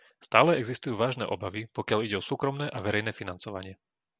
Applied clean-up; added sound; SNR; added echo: none; none; none; none.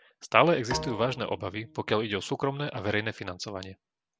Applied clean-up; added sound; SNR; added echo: none; Bowed string instrument; 13 dB; none.